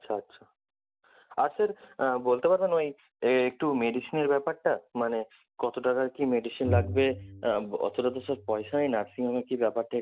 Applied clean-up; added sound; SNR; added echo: none; Bowed string instrument; 7 dB; none.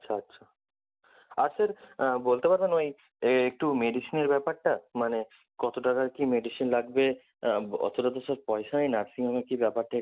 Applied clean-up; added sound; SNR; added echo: none; none; none; none.